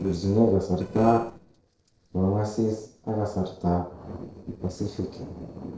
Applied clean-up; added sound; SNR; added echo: neural separator model SepFormer DNS4.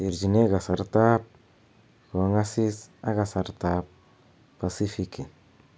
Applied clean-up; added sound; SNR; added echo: none; none; none; none.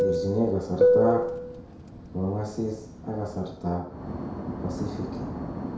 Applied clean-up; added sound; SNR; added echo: none; Fixed-wing aircraft, airplane; -2 dB; reverberation time 0.5 s.